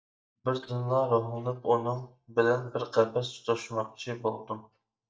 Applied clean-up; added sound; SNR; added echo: neural mask model DeepFilterNet 3.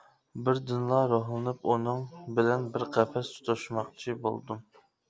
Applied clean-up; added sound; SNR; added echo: none; none; none; none.